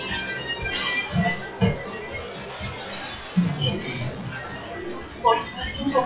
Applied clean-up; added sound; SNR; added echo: classical method WPE with log-MMSE.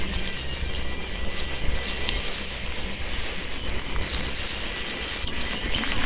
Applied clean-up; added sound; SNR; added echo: neural separator model SepFormer WHAMR!.